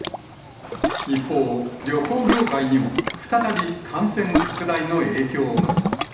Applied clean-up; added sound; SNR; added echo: none; Ocean; 3 dB; reverberation time 0.8 s.